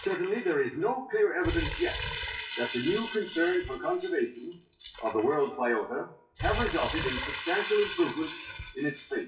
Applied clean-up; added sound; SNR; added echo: classical method WPE with log-MMSE.